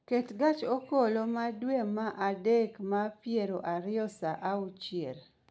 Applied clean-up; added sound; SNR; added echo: none; none; none; none.